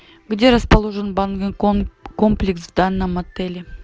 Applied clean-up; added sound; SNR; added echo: none; none; none; none.